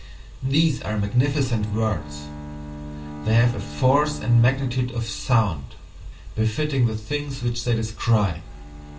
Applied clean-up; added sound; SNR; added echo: none; Bowed string instrument; 16 dB; reverberation time 0.2 s.